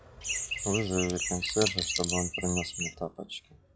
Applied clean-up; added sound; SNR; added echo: classical method log-MMSE.